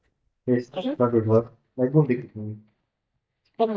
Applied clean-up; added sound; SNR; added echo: neural mask model DeepFilterNet 3.